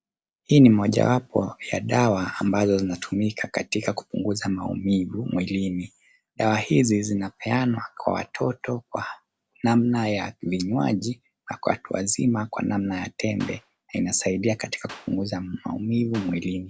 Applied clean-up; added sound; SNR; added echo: none; Clapping; 20 dB; none.